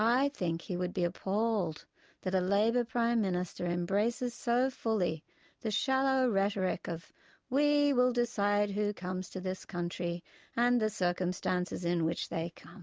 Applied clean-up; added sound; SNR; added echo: none; none; none; none.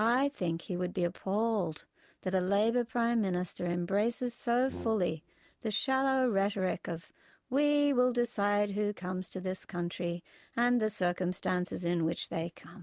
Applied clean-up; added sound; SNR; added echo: none; Brass instrument; 15 dB; none.